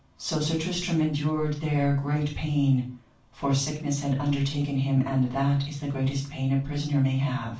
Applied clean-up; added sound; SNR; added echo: none; none; none; reverberation time 0.3 s.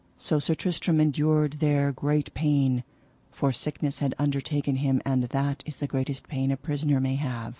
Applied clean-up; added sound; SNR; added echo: none; none; none; none.